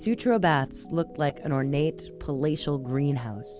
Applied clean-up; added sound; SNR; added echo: none; none; none; none.